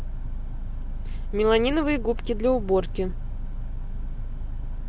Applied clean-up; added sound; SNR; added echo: none; none; none; none.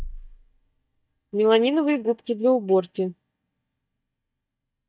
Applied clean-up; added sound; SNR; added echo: neural mask model DeepFilterNet 3.